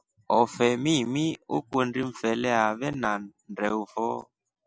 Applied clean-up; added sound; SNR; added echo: none; none; none; none.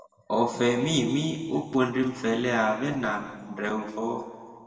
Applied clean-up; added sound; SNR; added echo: none; none; none; reverberation time 1.7 s.